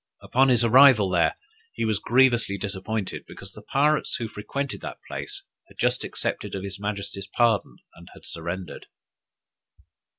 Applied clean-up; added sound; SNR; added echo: none; none; none; none.